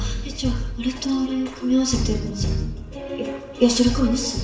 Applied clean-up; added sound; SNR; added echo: none; none; none; reverberation time 0.7 s.